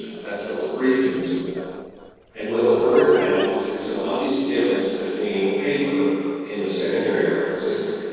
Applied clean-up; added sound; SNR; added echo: neural separator model SepFormer DNS4.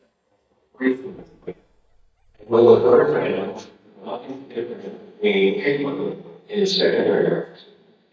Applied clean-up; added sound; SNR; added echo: neural mask model DeepFilterNet 3.